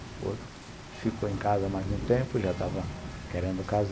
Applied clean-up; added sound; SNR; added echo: none; Rain; 8 dB; none.